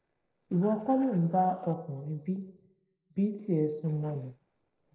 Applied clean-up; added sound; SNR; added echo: neural separator model SepFormer DNS4.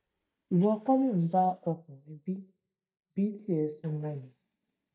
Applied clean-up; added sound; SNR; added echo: neural mask model DeepFilterNet 3.